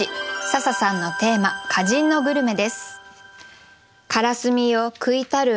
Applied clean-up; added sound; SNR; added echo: none; none; none; none.